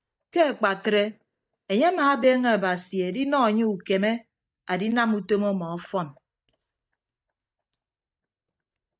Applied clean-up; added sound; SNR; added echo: neural mask model DeepFilterNet 3.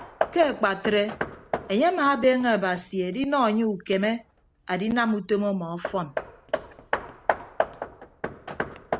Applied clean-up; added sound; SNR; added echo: none; Hammer; 8 dB; none.